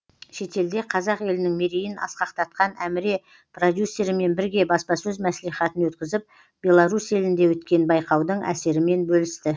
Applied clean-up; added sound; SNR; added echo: none; none; none; none.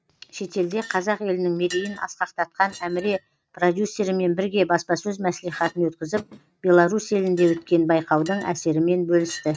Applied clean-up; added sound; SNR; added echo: neural mask model RNNoise.